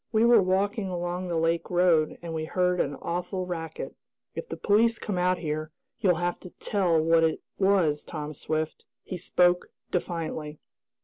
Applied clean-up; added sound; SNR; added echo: none; none; none; none.